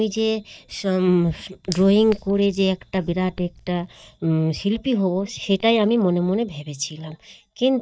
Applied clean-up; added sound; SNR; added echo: neural mask model DeepFilterNet 3.